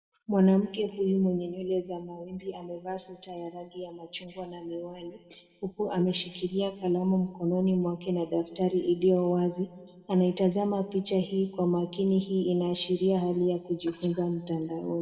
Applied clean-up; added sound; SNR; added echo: none; none; none; reverberation time 1.3 s.